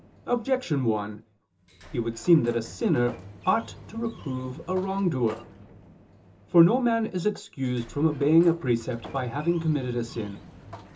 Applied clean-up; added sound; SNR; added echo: none; Sliding door; 20 dB; reverberation time 0.2 s.